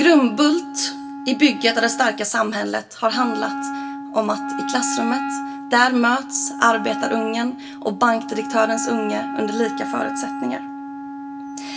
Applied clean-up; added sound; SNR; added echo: none; Wind instrument, woodwind instrument; 8 dB; reverberation time 0.2 s.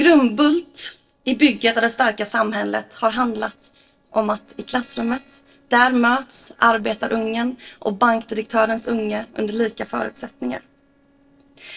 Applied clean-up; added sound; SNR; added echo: neural separator model SepFormer DNS4.